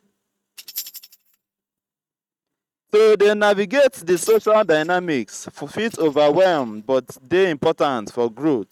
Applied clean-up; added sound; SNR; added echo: neural mask model RNNoise.